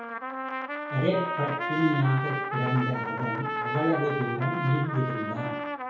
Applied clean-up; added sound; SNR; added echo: none; Trumpet; 3 dB; reverberation time 2.0 s.